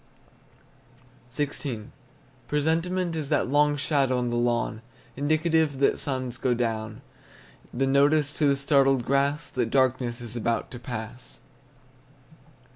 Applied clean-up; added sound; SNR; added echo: none; none; none; none.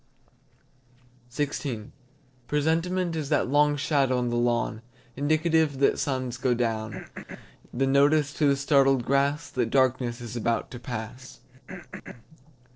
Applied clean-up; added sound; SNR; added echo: neural separator model SepFormer DNS4.